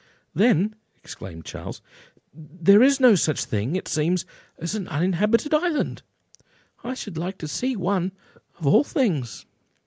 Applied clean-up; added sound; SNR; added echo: none; none; none; none.